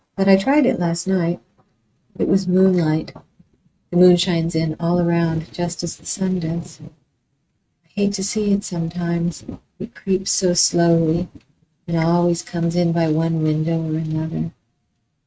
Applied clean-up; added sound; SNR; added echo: neural mask model RNNoise.